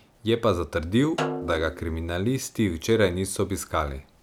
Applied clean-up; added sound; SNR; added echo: none; Snare drum; 10 dB; none.